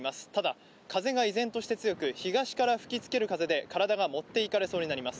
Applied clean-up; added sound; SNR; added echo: none; none; none; none.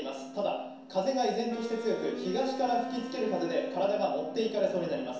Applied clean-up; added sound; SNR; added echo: none; Wind instrument, woodwind instrument; 11 dB; reverberation time 0.7 s.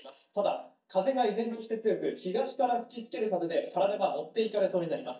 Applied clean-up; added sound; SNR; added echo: neural mask model DeepFilterNet 3.